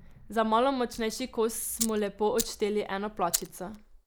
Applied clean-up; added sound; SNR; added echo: neural mask model Resemble Enhance denoiser.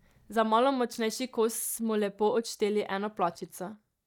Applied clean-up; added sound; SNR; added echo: neural mask model DeepFilterNet 3.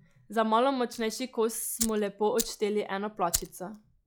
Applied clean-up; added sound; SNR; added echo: classical method log-MMSE.